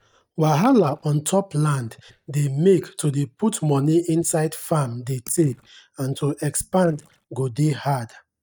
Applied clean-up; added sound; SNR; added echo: neural mask model DeepFilterNet 3.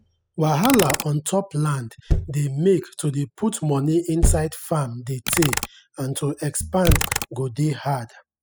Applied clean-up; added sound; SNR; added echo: classical method spectral subtraction.